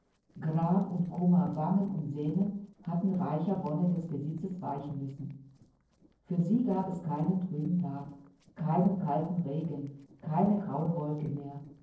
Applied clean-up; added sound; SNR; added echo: neural separator model SepFormer DNS4.